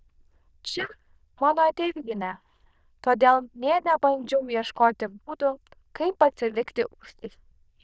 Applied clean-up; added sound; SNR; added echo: neural diffusion model UNIVERSE++.